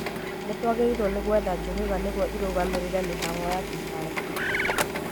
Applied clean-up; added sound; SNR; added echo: none; Printer + Bird; 1 dB; none.